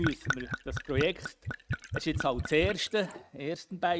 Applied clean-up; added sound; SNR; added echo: neural mask model RNNoise.